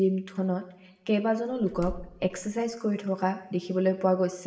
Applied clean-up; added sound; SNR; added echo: none; Slam; 14 dB; reverberation time 0.9 s.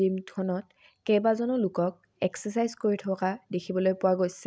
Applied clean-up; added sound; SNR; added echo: none; none; none; none.